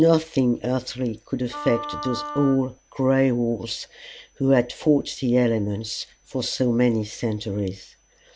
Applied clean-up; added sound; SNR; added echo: none; Wind instrument, woodwind instrument; 11 dB; none.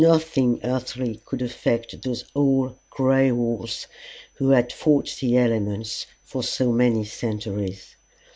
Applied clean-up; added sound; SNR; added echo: none; none; none; none.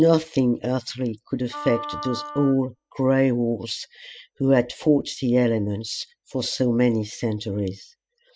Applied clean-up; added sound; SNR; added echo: classical method spectral subtraction.